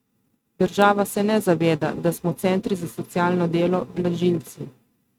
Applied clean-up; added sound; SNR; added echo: neural mask model RNNoise.